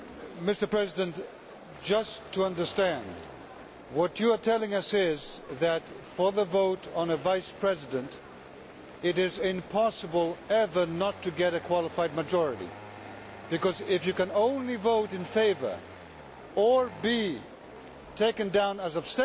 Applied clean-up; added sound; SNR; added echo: none; Engine starting; 20 dB; none.